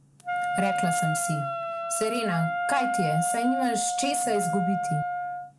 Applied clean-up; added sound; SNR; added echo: none; Wind instrument, woodwind instrument; -1 dB; none.